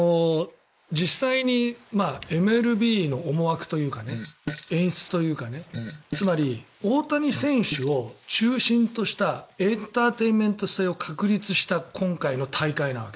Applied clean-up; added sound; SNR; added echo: neural mask model Resemble Enhance denoiser.